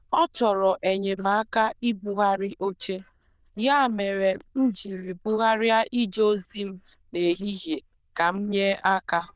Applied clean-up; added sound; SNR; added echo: neural diffusion model UNIVERSE++.